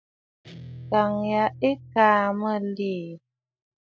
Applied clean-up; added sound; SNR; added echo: neural mask model RNNoise.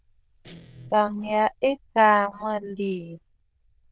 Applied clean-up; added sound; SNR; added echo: neural diffusion model UNIVERSE++.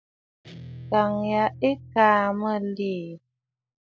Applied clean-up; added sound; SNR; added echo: none; Guitar; 18 dB; none.